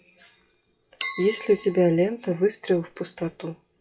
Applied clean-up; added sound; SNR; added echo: classical method WPE with log-MMSE.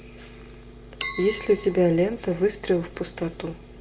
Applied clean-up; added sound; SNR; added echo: none; Chink, clink; 15 dB; reverberation time 0.3 s.